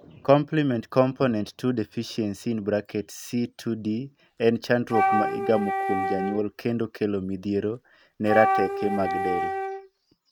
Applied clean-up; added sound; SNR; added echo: neural mask model RNNoise.